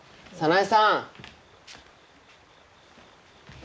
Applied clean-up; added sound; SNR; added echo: none; none; none; none.